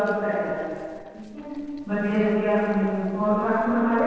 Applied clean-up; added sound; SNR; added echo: neural separator model SepFormer DNS4.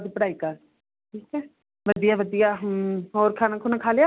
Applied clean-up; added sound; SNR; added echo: none; none; none; none.